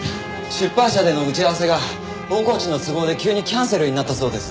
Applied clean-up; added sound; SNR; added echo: none; none; none; none.